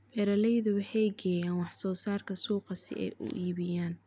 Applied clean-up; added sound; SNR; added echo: none; none; none; none.